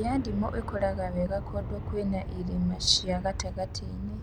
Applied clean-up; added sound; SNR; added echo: none; Aircraft; 5 dB; none.